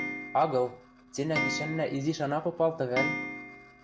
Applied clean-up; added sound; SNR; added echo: none; Clock; 6 dB; none.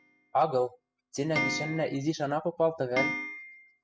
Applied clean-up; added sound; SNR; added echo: classical method spectral subtraction.